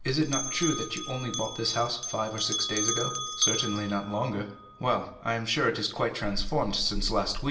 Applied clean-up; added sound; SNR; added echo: none; Bell; 4 dB; reverberation time 0.8 s.